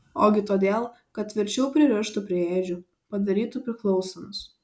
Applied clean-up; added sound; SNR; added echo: none; none; none; none.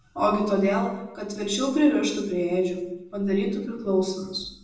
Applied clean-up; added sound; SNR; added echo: none; none; none; reverberation time 0.7 s.